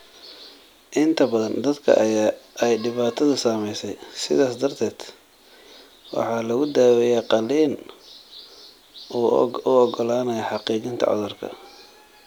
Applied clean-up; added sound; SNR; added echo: none; none; none; none.